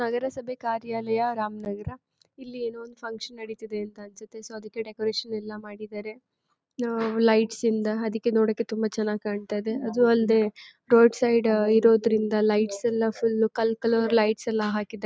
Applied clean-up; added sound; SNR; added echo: none; none; none; none.